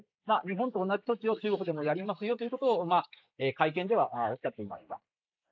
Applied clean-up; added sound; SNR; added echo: neural mask model Resemble Enhance denoiser.